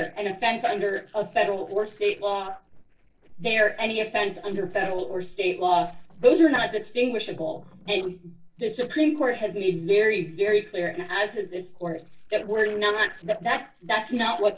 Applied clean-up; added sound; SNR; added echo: neural separator model SepFormer DNS4.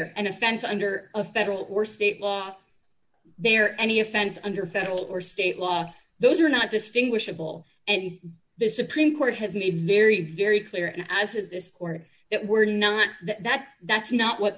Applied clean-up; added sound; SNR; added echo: none; none; none; none.